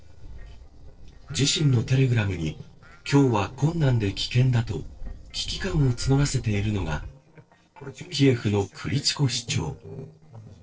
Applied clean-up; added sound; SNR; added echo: neural separator model SepFormer DNS4.